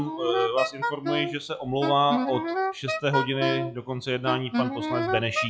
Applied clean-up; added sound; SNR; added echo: classical method log-MMSE.